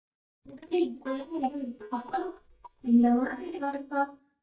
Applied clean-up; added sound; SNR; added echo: neural mask model DeepFilterNet 3.